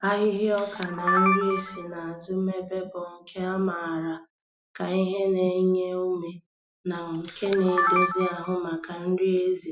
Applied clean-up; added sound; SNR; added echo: none; Camera; 2 dB; none.